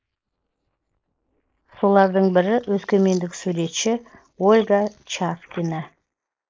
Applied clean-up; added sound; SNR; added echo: neural mask model Resemble Enhance denoiser.